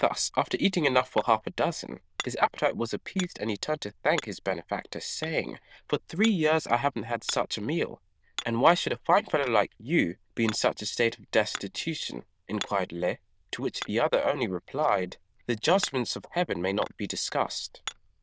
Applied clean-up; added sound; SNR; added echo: neural diffusion model UNIVERSE++.